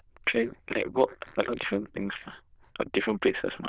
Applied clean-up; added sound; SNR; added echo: neural diffusion model UNIVERSE++.